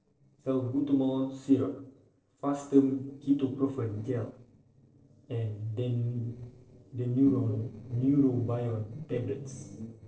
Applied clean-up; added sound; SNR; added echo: neural separator model SepFormer DNS4.